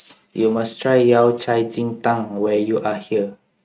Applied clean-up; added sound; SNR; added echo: neural mask model RNNoise.